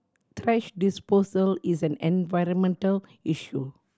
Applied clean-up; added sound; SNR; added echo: none; none; none; none.